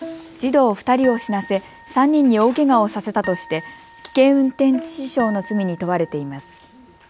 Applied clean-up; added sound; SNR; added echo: none; Bowed string instrument + Harp; 18 dB; none.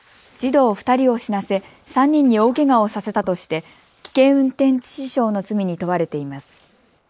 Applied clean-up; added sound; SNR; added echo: neural mask model Resemble Enhance denoiser.